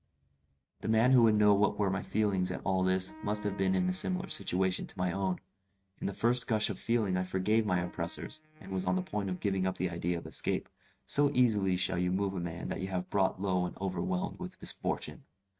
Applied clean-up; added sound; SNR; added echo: neural mask model RNNoise.